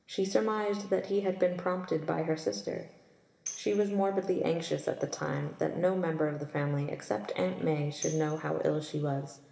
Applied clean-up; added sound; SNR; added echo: none; Tambourine; 16 dB; reverberation time 1.4 s.